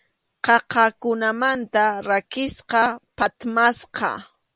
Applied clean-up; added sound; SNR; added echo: none; none; none; none.